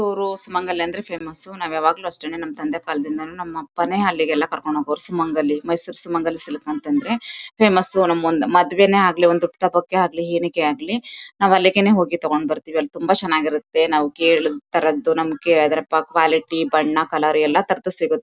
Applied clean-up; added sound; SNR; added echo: none; none; none; none.